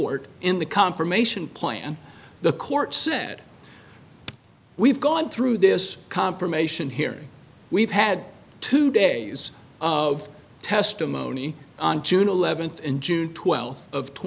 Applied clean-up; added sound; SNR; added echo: none; none; none; none.